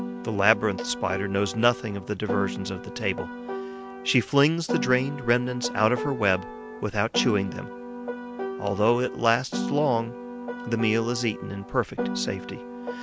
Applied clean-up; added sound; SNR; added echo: none; Piano; 7 dB; none.